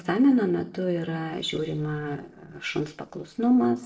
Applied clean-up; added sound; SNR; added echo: neural separator model SepFormer DNS4.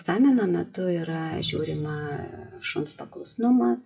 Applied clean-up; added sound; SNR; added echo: classical method WPE with log-MMSE.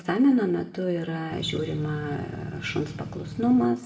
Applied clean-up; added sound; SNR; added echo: none; Engine / Truck / Car; 11 dB; reverberation time 1.1 s.